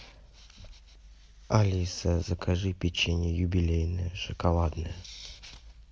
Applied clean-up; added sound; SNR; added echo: none; none; none; none.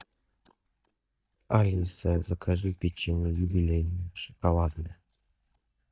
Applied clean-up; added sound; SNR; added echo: neural mask model DeepFilterNet 3.